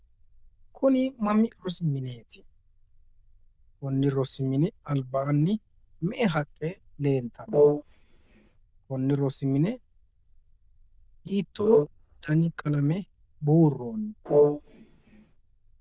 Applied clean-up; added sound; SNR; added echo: neural diffusion model UNIVERSE++.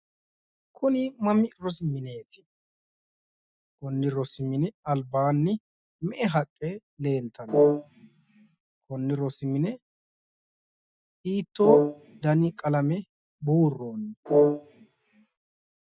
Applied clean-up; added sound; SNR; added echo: classical method Wiener filter.